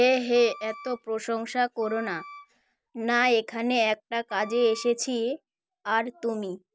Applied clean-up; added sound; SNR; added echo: none; Wind instrument, woodwind instrument; 19 dB; none.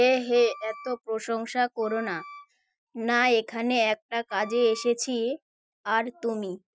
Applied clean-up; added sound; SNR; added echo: classical method Wiener filter.